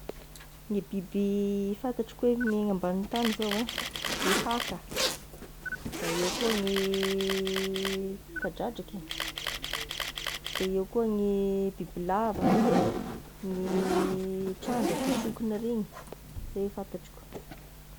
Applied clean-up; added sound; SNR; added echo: none; Camera + Zipper (clothing); 2 dB; none.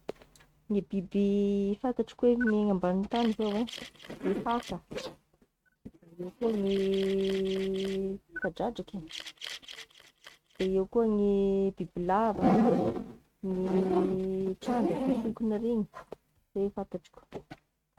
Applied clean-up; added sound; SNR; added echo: neural mask model RNNoise.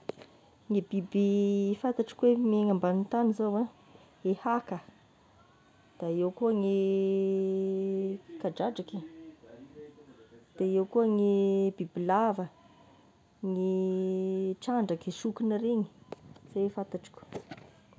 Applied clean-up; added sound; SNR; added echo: none; none; none; none.